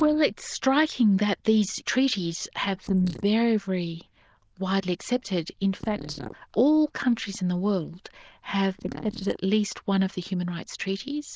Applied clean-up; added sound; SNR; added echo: neural diffusion model UNIVERSE++.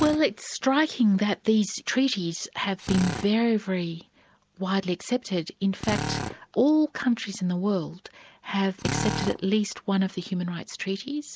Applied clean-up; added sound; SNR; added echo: none; Drill; 12 dB; none.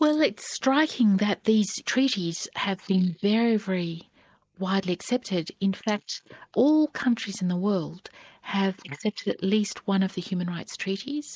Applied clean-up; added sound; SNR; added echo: neural mask model Resemble Enhance denoiser.